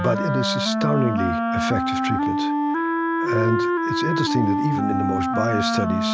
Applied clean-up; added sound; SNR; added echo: none; Wind instrument, woodwind instrument; -3 dB; none.